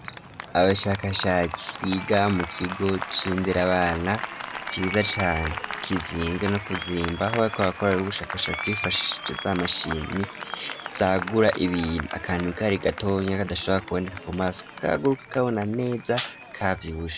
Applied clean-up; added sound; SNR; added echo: none; Applause; 9 dB; none.